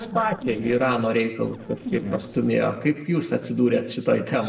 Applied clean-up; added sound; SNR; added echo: neural separator model SepFormer DNS4.